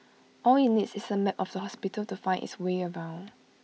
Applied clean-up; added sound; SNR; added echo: none; none; none; none.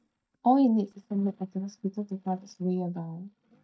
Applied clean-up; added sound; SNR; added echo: neural mask model DeepFilterNet 3.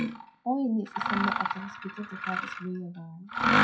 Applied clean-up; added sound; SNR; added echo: classical method WPE with log-MMSE.